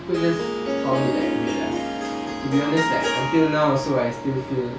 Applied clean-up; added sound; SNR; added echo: none; Harp; 3 dB; reverberation time 0.3 s.